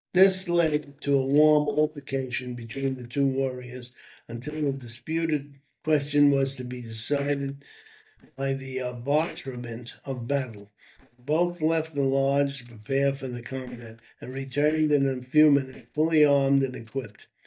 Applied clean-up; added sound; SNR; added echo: neural mask model DeepFilterNet 3.